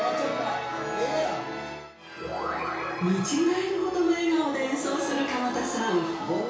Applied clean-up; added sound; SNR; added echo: none; none; none; reverberation time 0.6 s.